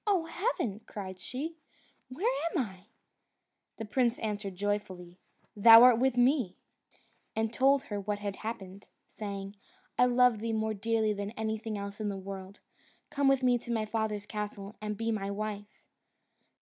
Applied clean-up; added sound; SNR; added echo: none; none; none; none.